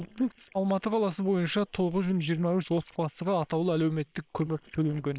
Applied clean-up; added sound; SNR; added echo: neural separator model SepFormer WHAM!.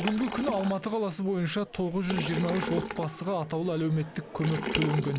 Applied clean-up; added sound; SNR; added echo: none; Liquid; 7 dB; none.